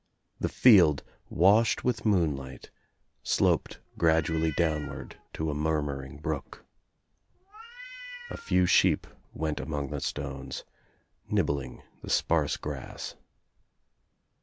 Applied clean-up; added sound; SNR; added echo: none; Meow; 16 dB; none.